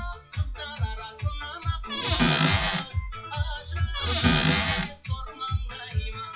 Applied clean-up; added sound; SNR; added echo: classical method WPE with log-MMSE.